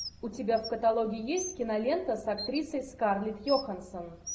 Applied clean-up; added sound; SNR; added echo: none; Bird; 14 dB; none.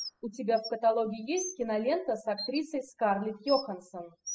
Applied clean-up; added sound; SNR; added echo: classical method spectral subtraction.